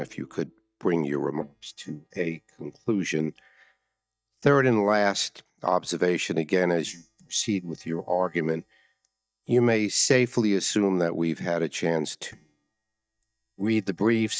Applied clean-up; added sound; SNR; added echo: neural mask model DeepFilterNet 3.